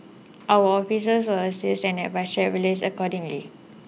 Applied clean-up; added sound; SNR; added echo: none; none; none; none.